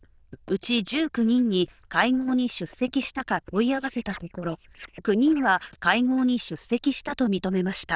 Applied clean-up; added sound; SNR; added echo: neural diffusion model UNIVERSE++.